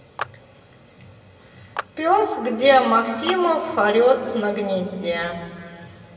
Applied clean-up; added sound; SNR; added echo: none; Clapping; 17 dB; reverberation time 2.7 s.